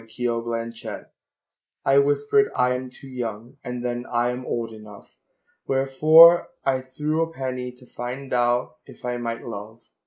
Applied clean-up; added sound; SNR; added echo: neural mask model Resemble Enhance denoiser.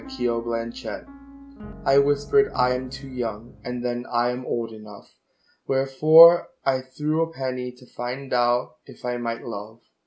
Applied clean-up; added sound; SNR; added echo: none; Piano; 17 dB; none.